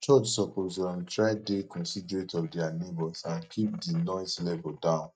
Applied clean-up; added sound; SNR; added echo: neural mask model DeepFilterNet 3.